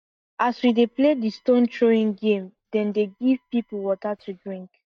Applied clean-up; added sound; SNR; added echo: neural mask model DeepFilterNet 3.